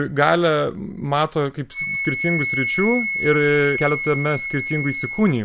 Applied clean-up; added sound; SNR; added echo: none; Wind instrument, woodwind instrument; 6 dB; none.